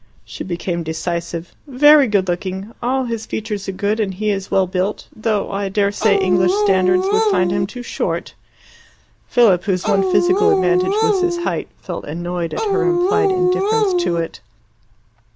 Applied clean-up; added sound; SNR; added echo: none; Dog; -3 dB; none.